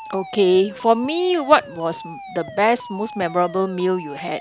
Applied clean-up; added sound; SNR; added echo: none; Alarm; 16 dB; none.